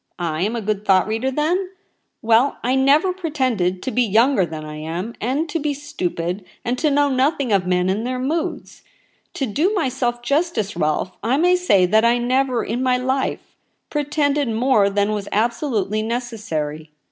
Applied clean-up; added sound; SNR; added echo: none; none; none; none.